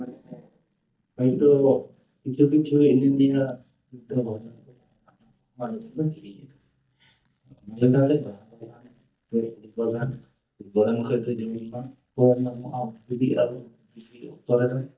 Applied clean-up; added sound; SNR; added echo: neural mask model DeepFilterNet 3.